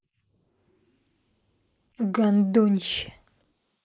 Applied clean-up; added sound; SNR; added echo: neural mask model Resemble Enhance denoiser.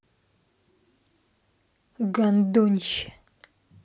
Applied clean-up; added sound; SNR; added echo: none; none; none; none.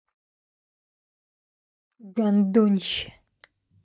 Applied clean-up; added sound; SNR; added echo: neural mask model DeepFilterNet 3.